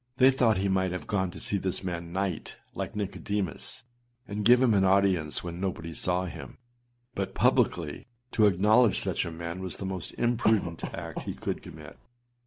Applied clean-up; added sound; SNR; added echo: none; Cough; 9 dB; none.